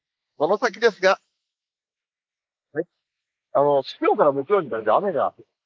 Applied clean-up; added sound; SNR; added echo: neural mask model Resemble Enhance denoiser.